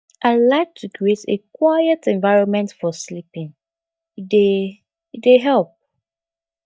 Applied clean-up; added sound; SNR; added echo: neural mask model DeepFilterNet 3.